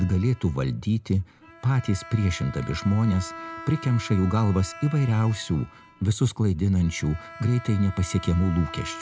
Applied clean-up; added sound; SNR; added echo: none; Bowed string instrument; 18 dB; none.